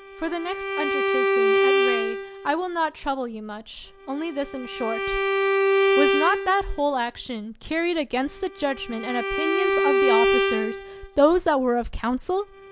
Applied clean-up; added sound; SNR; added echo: none; Bowed string instrument; -2 dB; none.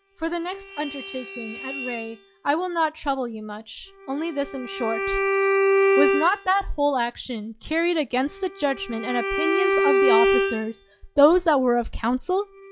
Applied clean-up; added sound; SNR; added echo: classical method log-MMSE.